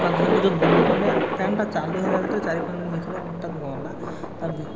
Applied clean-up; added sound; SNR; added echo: none; Thunder; -1 dB; none.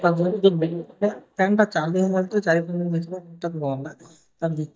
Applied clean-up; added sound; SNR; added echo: neural mask model DeepFilterNet 3.